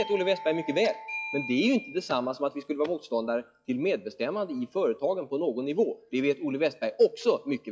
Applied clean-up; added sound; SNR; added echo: classical method log-MMSE.